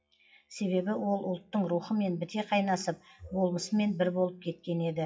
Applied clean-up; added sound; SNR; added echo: classical method WPE with log-MMSE.